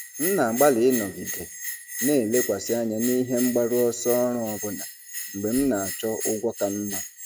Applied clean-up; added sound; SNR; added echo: none; Bell; 6 dB; none.